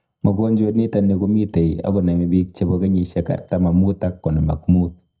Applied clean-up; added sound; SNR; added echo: neural mask model DeepFilterNet 3.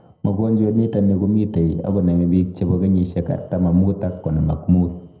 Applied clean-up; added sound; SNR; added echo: neural separator model SepFormer DNS4.